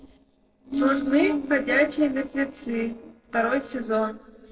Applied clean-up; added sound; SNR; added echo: neural separator model SepFormer DNS4.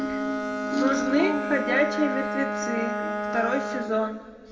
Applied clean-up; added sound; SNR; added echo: none; Bowed string instrument; 3 dB; reverberation time 1.8 s.